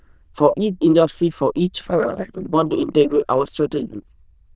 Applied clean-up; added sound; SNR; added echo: neural diffusion model UNIVERSE++.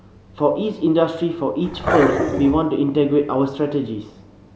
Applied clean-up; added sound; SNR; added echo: none; Growling; 2 dB; none.